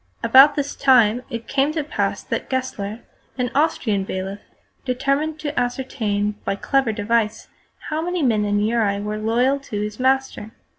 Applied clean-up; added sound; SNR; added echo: none; none; none; none.